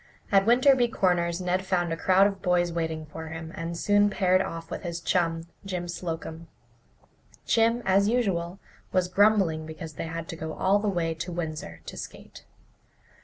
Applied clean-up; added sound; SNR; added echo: none; none; none; none.